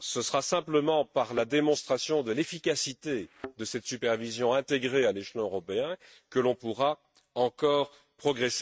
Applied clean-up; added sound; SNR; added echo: neural mask model RNNoise.